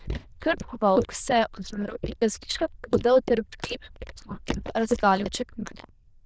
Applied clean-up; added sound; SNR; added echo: neural diffusion model UNIVERSE++.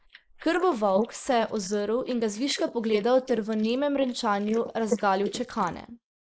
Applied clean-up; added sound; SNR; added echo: neural mask model Resemble Enhance denoiser.